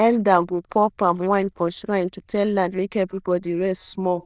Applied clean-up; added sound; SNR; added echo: neural diffusion model UNIVERSE++.